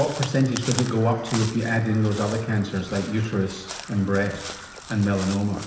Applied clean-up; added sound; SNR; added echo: none; Crow; 13 dB; reverberation time 0.8 s.